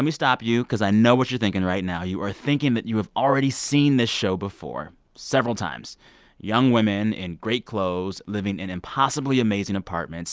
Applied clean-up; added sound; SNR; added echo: none; none; none; none.